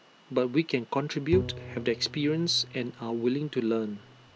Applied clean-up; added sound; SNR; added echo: none; Bowed string instrument; 11 dB; none.